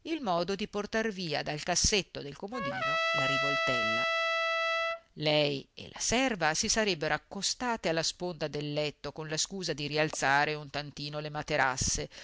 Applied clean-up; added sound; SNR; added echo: none; Trumpet; -1 dB; none.